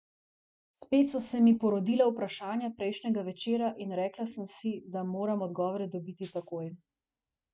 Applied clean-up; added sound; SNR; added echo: neural mask model RNNoise.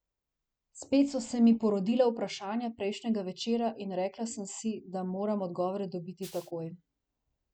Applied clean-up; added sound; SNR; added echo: none; Rattle (instrument); 19 dB; none.